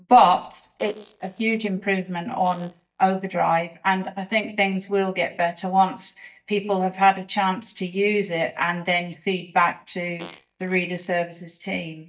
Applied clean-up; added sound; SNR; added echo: neural mask model DeepFilterNet 3.